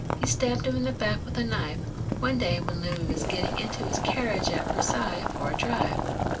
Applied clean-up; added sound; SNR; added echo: none; Boiling; -1 dB; reverberation time 0.2 s.